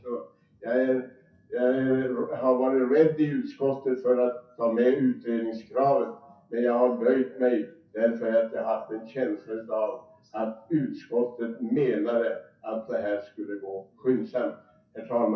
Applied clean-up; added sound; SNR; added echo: classical method WPE with log-MMSE.